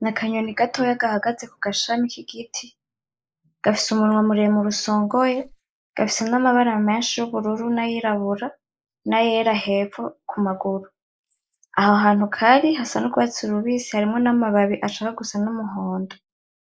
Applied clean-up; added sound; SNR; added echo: neural mask model Resemble Enhance denoiser.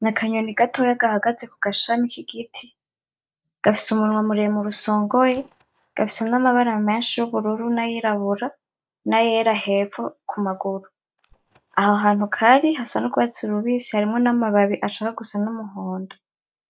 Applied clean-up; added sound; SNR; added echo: neural mask model DeepFilterNet 3.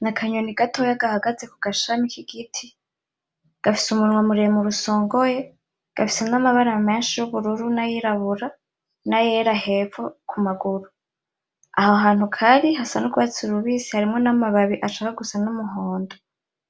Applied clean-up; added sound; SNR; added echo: none; none; none; none.